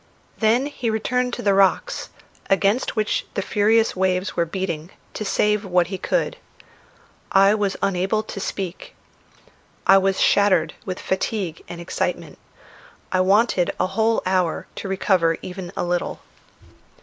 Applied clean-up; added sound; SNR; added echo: none; none; none; none.